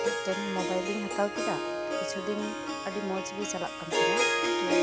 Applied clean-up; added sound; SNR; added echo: none; Harp; -5 dB; none.